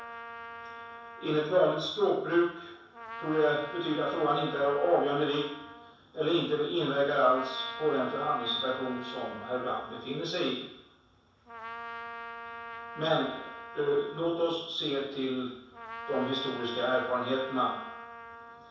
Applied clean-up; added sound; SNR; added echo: none; Trumpet; 13 dB; reverberation time 0.7 s.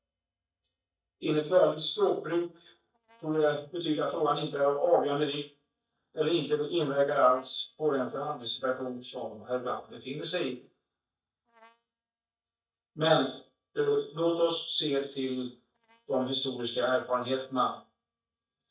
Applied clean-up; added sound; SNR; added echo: neural mask model DeepFilterNet 3.